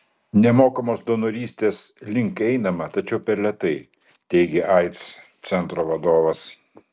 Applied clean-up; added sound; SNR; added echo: none; none; none; none.